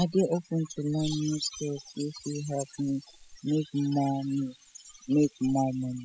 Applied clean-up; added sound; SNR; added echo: classical method spectral subtraction.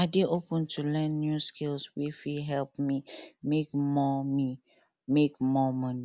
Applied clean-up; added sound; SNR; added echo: none; none; none; none.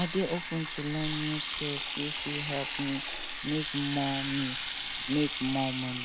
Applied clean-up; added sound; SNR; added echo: none; Sink (filling or washing) / Water tap, faucet; -2 dB; none.